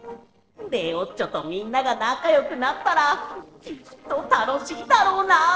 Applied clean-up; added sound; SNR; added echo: neural separator model SepFormer DNS4.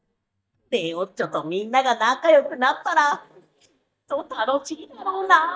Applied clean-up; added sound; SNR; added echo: neural mask model DeepFilterNet 3.